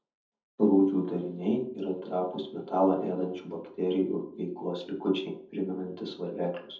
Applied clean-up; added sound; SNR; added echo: none; none; none; reverberation time 0.7 s.